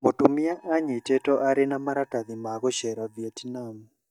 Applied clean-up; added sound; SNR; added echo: neural mask model DeepFilterNet 3.